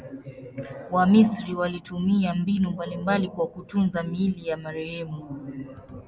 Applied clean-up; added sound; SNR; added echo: none; none; none; none.